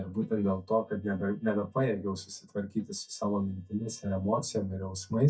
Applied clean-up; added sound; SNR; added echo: neural mask model DeepFilterNet 3.